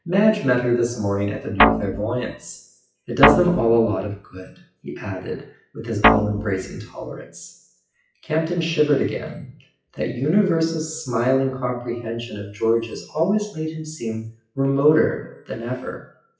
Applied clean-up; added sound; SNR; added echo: classical method WPE with log-MMSE.